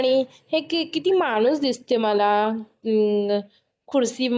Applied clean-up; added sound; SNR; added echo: neural mask model DeepFilterNet 3.